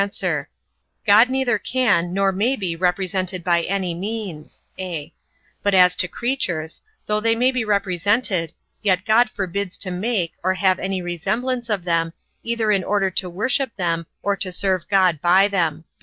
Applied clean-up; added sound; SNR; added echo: none; none; none; none.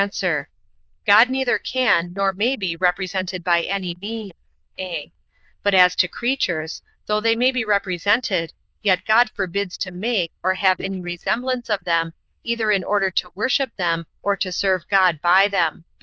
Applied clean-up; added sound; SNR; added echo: neural diffusion model UNIVERSE++.